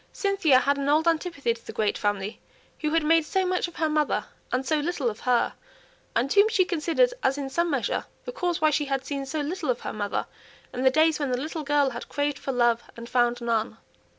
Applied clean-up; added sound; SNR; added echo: none; none; none; none.